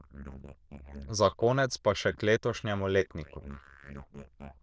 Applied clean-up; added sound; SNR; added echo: neural diffusion model UNIVERSE++.